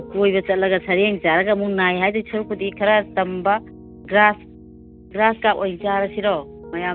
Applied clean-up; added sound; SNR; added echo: none; Piano; 19 dB; none.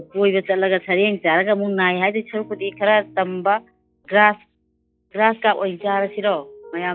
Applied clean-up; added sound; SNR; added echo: classical method log-MMSE.